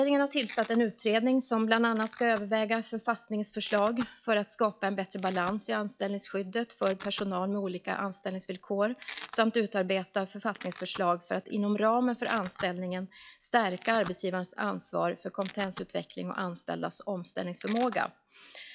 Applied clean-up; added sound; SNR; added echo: classical method log-MMSE.